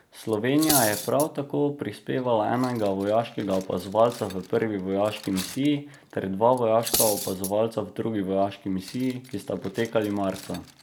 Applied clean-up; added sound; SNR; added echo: none; Cutlery, silverware; 10 dB; none.